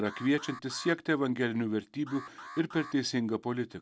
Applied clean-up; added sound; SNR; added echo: none; Alarm; 18 dB; none.